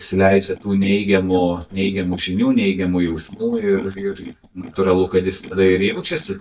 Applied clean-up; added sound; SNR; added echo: neural mask model DeepFilterNet 3.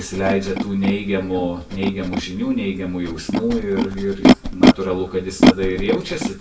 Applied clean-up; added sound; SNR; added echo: none; Animal; -2 dB; reverberation time 0.3 s.